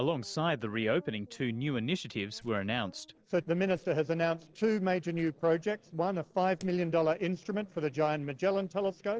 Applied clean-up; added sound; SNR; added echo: neural separator model SepFormer DNS4.